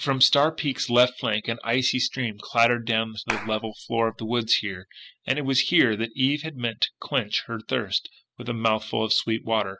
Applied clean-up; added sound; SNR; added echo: classical method spectral subtraction.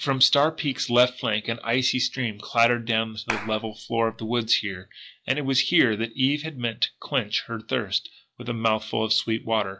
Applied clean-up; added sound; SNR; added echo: classical method log-MMSE.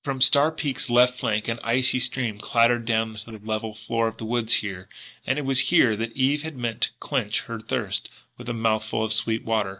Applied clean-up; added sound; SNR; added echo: neural mask model DeepFilterNet 3.